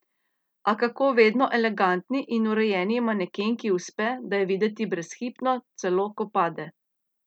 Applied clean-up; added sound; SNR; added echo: none; none; none; none.